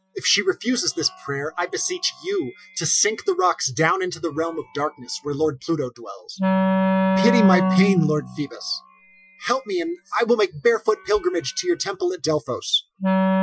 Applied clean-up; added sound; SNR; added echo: classical method Wiener filter.